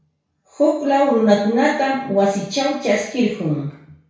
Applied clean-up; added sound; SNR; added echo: none; none; none; reverberation time 0.6 s.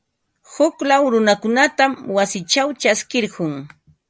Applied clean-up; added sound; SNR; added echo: none; none; none; none.